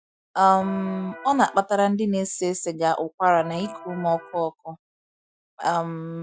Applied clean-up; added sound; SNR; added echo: classical method Wiener filter.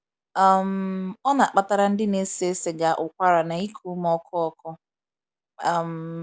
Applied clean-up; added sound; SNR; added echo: none; none; none; none.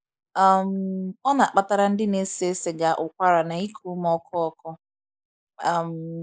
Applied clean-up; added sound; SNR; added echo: neural mask model Resemble Enhance denoiser.